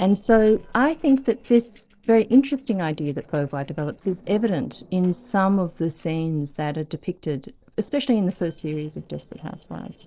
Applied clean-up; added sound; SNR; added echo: neural separator model SepFormer DNS4.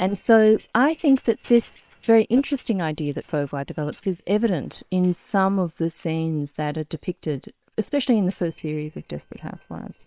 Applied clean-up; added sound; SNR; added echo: neural separator model SepFormer WHAM!.